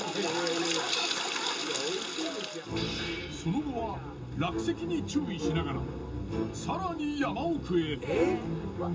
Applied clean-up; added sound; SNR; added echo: none; none; none; reverberation time 0.2 s.